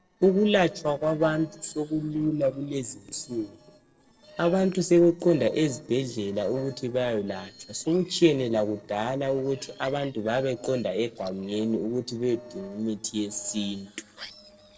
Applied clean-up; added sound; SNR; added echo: neural separator model SepFormer DNS4.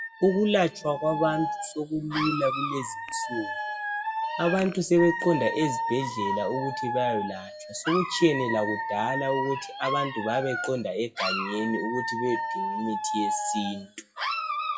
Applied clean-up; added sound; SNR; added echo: classical method WPE with log-MMSE.